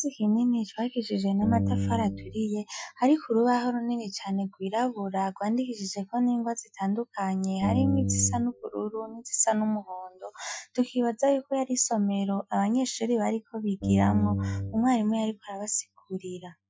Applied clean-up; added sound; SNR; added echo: classical method Wiener filter.